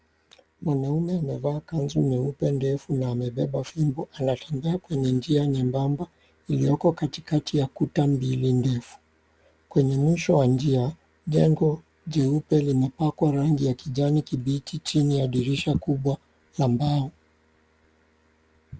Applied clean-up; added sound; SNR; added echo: none; none; none; none.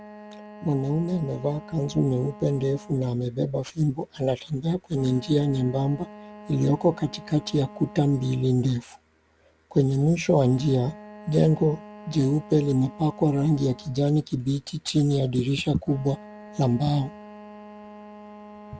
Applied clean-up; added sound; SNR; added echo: none; Wind instrument, woodwind instrument; 20 dB; none.